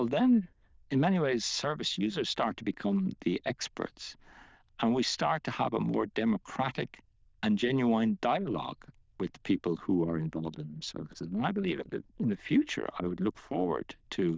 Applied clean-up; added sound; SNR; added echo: neural diffusion model UNIVERSE++.